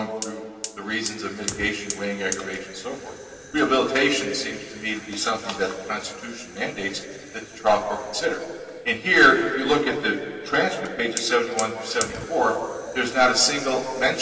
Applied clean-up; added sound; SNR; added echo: none; Fire; 15 dB; reverberation time 2.4 s.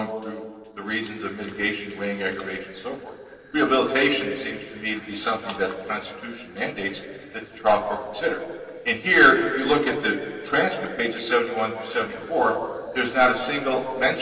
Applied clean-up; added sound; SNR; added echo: neural separator model SepFormer DNS4.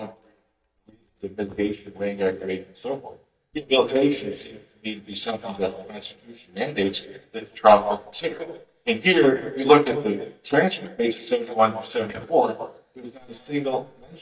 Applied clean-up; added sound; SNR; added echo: neural mask model DeepFilterNet 3.